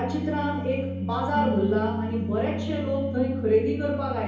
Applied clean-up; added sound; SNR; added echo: none; Piano; 3 dB; reverberation time 2.2 s.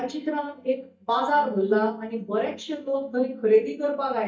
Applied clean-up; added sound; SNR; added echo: neural mask model DeepFilterNet 3.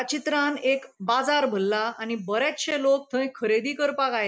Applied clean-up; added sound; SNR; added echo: none; none; none; none.